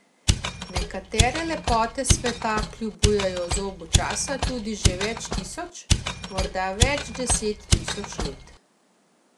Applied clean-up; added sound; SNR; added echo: none; Mechanisms; -3 dB; none.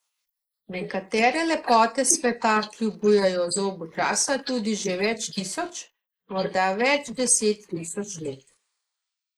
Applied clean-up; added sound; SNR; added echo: neural mask model Resemble Enhance denoiser.